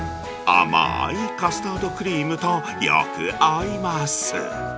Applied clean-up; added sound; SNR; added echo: none; none; none; none.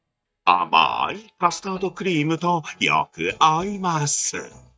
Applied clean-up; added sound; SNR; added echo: neural mask model DeepFilterNet 3.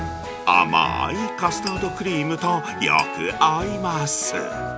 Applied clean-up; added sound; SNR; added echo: none; Glass; 18 dB; none.